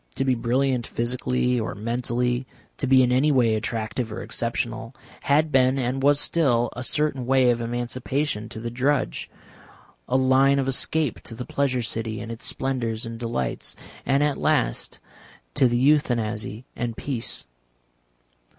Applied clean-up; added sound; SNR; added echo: none; none; none; none.